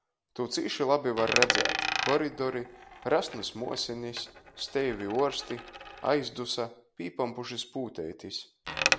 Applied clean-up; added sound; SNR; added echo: none; Coin (dropping); 3 dB; none.